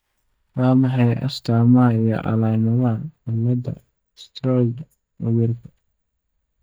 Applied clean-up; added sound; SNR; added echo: neural mask model DeepFilterNet 3.